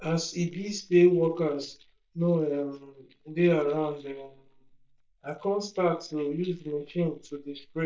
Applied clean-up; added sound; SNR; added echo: neural mask model DeepFilterNet 3.